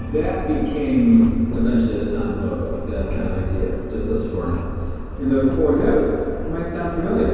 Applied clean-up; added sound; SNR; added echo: none; Subway, metro, underground; 6 dB; reverberation time 2.2 s.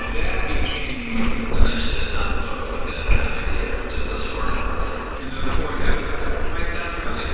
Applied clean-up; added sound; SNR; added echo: neural separator model SepFormer WHAMR!.